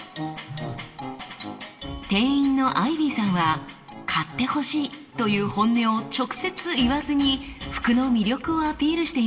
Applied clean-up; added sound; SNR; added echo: none; Telephone; 18 dB; reverberation time 1.3 s.